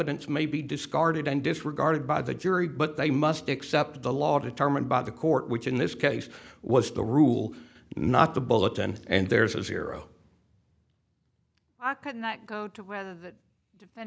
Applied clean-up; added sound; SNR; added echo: none; none; none; none.